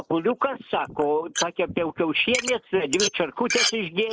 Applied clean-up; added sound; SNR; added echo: neural mask model Resemble Enhance denoiser.